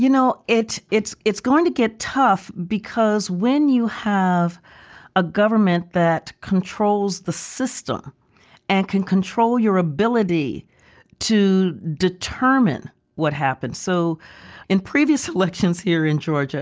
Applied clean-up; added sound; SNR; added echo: none; none; none; none.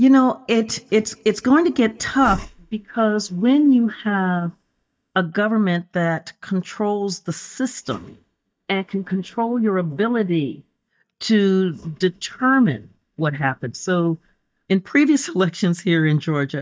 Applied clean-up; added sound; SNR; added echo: neural mask model DeepFilterNet 3.